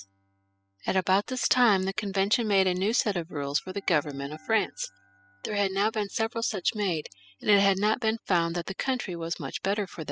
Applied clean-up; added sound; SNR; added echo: classical method spectral subtraction.